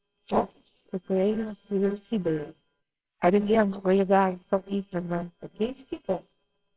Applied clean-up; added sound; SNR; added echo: neural separator model SepFormer WHAMR!.